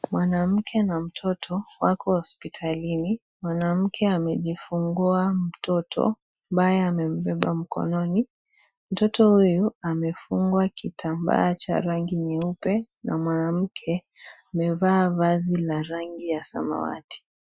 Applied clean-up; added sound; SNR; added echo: classical method Wiener filter.